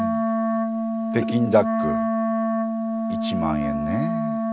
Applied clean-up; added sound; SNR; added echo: none; Wind instrument, woodwind instrument; -4 dB; none.